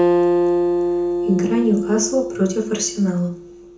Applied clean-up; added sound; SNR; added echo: none; Acoustic guitar; -1 dB; reverberation time 0.6 s.